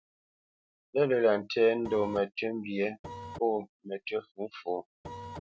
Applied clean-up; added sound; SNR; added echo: none; Printer; 10 dB; none.